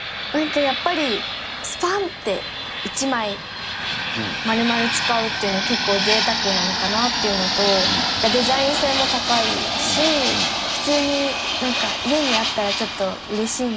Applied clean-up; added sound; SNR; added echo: none; Fixed-wing aircraft, airplane; -1 dB; none.